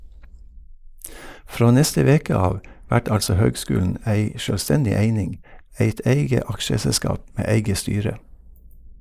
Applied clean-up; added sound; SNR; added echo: neural mask model Resemble Enhance denoiser.